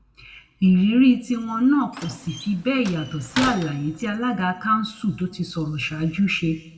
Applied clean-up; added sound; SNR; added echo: none; Slam; 12 dB; reverberation time 1.3 s.